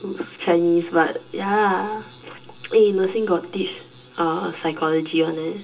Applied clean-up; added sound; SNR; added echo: none; none; none; reverberation time 0.2 s.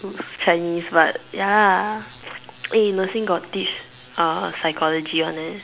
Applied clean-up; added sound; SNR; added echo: none; none; none; none.